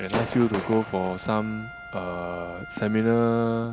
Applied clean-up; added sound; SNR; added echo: none; Gunshot, gunfire / Fireworks + Wind instrument, woodwind instrument; 11 dB; none.